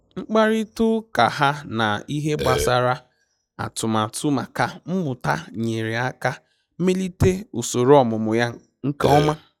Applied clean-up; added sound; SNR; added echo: classical method log-MMSE.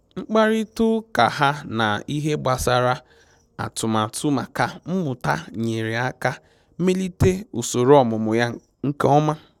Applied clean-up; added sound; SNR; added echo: none; none; none; none.